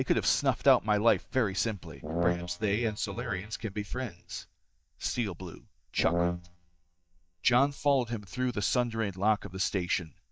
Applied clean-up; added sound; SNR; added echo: neural mask model DeepFilterNet 3.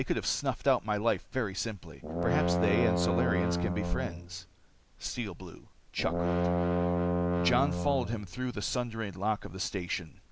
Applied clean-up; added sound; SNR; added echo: none; Brass instrument; -2 dB; none.